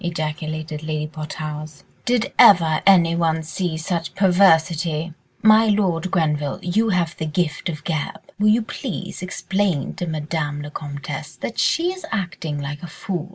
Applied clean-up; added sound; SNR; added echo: none; none; none; none.